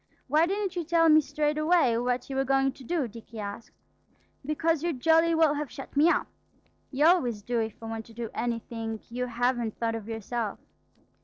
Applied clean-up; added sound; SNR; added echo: neural separator model SepFormer DNS4.